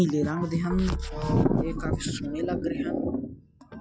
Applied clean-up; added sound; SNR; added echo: classical method log-MMSE.